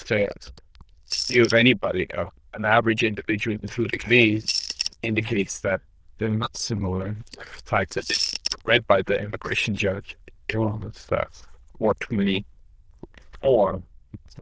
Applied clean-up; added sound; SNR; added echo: neural diffusion model UNIVERSE++.